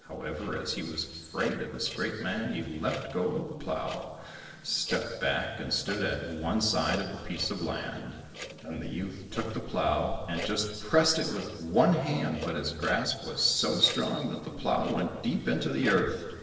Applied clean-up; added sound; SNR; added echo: neural separator model SepFormer DNS4.